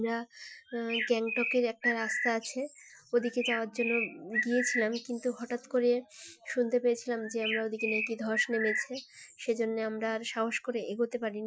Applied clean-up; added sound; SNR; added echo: classical method Wiener filter.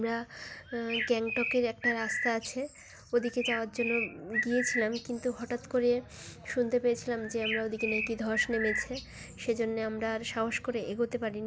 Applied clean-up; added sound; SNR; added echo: none; Bird; 4 dB; none.